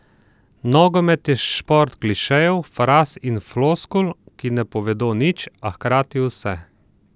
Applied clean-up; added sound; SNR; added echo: none; none; none; none.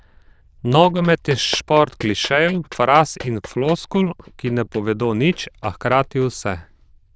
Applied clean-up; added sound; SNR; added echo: neural diffusion model UNIVERSE++.